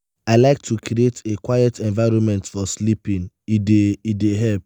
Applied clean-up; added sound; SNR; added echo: none; none; none; none.